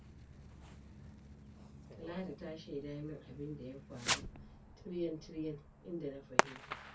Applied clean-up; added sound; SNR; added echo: none; Fireworks; -3 dB; reverberation time 0.2 s.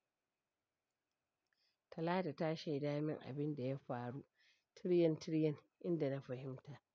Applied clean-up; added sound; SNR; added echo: none; none; none; none.